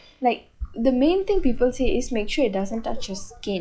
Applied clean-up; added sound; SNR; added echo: classical method log-MMSE.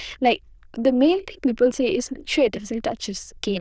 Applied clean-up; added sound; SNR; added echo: neural diffusion model UNIVERSE++.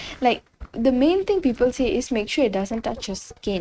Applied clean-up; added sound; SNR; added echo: neural mask model RNNoise.